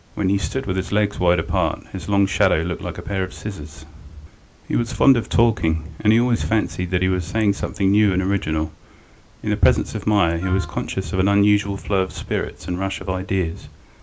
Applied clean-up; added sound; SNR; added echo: none; Wind instrument, woodwind instrument; 19 dB; none.